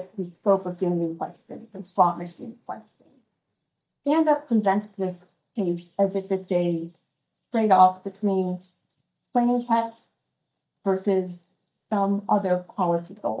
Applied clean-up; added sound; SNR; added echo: neural mask model DeepFilterNet 3.